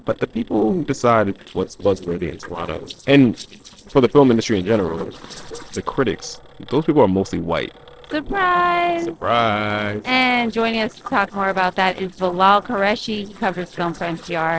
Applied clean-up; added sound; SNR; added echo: neural separator model SepFormer DNS4.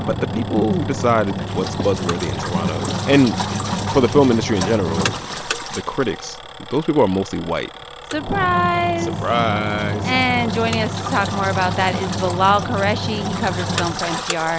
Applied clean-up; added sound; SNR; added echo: none; Engine; 4 dB; none.